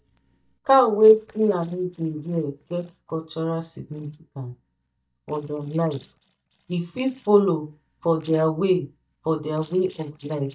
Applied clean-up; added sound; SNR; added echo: neural mask model DeepFilterNet 3.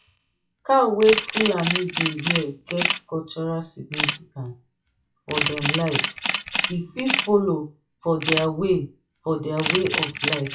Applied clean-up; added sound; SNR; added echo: classical method WPE with log-MMSE.